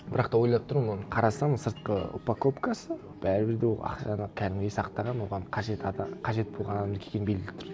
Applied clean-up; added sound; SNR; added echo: none; none; none; none.